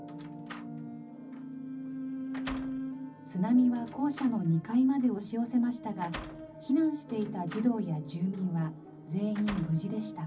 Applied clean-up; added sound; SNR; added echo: none; Slam; 19 dB; reverberation time 0.4 s.